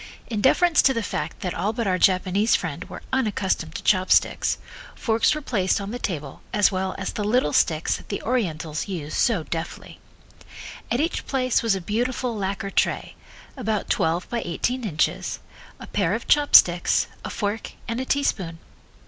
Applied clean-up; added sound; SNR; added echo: none; none; none; none.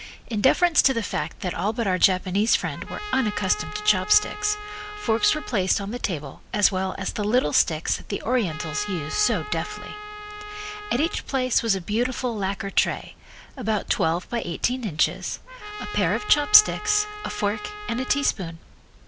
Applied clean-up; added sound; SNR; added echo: none; Trumpet; 11 dB; none.